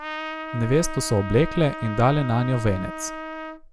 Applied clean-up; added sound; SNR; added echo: none; Trumpet; 10 dB; none.